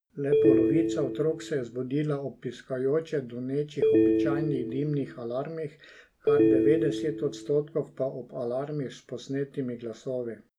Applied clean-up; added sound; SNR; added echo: none; Telephone; -4 dB; none.